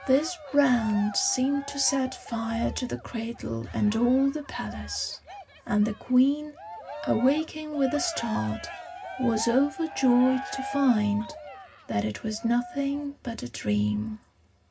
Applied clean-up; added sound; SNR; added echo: none; Cheering; 14 dB; reverberation time 0.4 s.